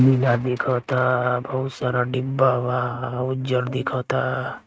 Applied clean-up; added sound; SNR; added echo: neural mask model RNNoise.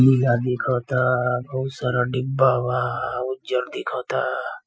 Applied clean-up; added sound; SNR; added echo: classical method Wiener filter.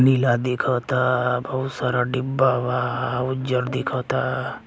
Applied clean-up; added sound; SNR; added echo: none; none; none; none.